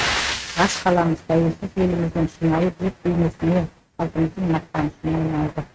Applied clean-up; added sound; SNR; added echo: neural mask model RNNoise.